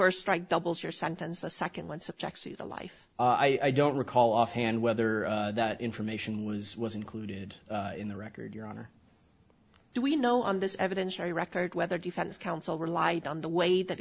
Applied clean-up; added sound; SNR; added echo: none; none; none; none.